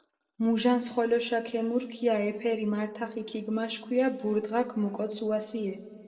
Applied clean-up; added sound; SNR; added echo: neural separator model SepFormer DNS4.